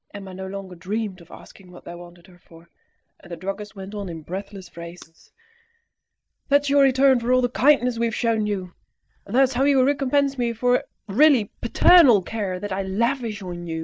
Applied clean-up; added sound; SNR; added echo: neural mask model DeepFilterNet 3.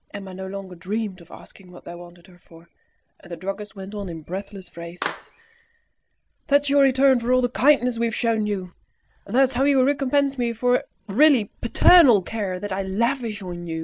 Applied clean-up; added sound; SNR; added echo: none; Clapping; 11 dB; none.